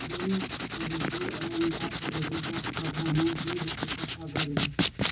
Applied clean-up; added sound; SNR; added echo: none; Writing; 0 dB; reverberation time 0.3 s.